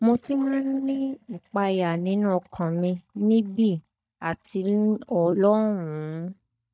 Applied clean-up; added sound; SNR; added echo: neural mask model DeepFilterNet 3.